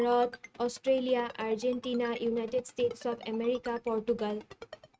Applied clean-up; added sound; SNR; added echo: neural mask model RNNoise.